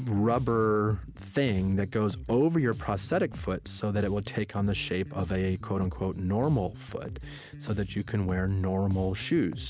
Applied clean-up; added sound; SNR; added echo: none; Bass guitar; 13 dB; none.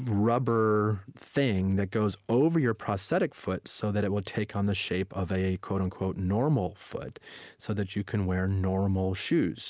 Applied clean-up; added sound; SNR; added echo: none; none; none; none.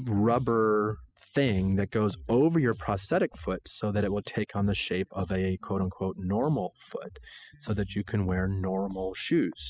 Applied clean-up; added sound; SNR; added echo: classical method spectral subtraction.